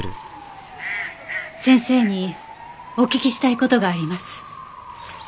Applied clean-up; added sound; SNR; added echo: none; Bird / Fowl; 13 dB; none.